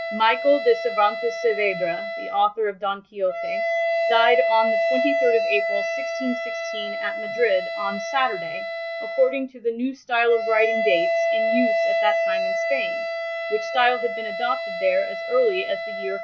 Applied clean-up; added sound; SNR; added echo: none; Wind instrument, woodwind instrument; 1 dB; none.